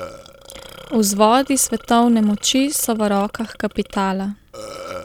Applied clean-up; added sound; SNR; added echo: none; Burping, eructation; 19 dB; none.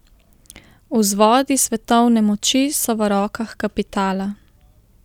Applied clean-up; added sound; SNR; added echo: none; none; none; none.